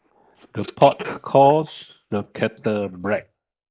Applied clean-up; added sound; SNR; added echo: neural mask model Resemble Enhance denoiser.